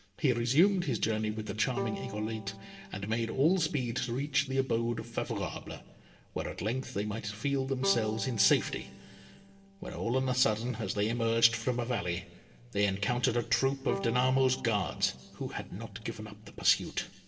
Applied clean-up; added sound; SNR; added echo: none; Bowed string instrument; 15 dB; reverberation time 1.4 s.